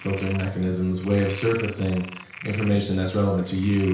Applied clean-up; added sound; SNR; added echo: none; Frog; 16 dB; reverberation time 0.5 s.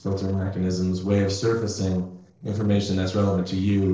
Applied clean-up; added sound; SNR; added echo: neural separator model SepFormer DNS4.